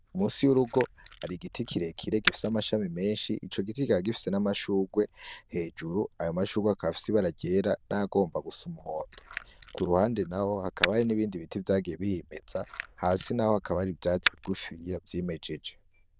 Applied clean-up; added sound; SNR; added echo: neural diffusion model UNIVERSE++.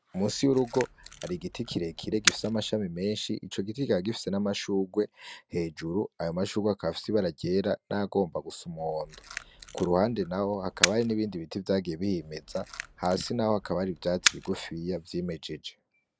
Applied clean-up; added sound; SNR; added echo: none; Camera; 5 dB; none.